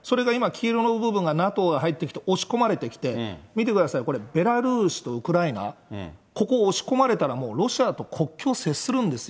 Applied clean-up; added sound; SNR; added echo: none; none; none; none.